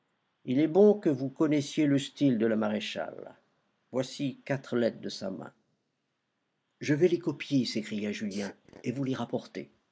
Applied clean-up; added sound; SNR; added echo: neural mask model Resemble Enhance denoiser.